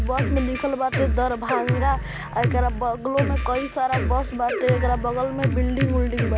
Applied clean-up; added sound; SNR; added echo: none; Drum kit; 0 dB; none.